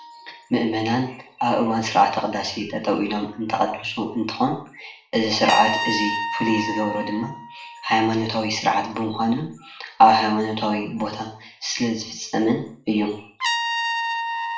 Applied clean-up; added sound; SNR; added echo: none; Trumpet; 9 dB; reverberation time 0.5 s.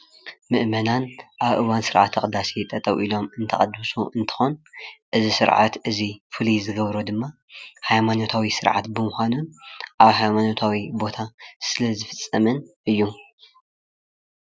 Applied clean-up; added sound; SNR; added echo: none; none; none; none.